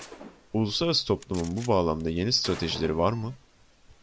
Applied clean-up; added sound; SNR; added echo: none; Alarm + Gunshot, gunfire; 19 dB; none.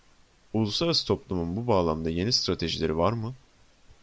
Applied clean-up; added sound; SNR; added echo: none; none; none; none.